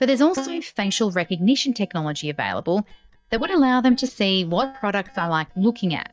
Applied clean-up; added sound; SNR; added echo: neural mask model DeepFilterNet 3.